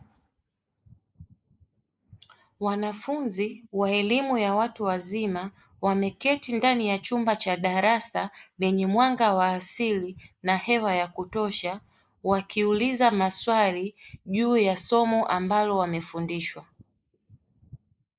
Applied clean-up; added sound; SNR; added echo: neural mask model Resemble Enhance denoiser.